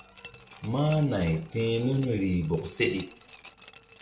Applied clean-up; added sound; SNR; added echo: none; Glass; 18 dB; none.